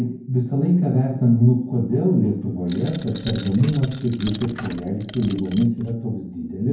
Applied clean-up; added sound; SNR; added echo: none; Coin (dropping); 17 dB; reverberation time 0.9 s.